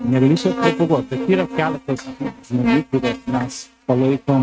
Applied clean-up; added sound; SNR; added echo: neural mask model RNNoise.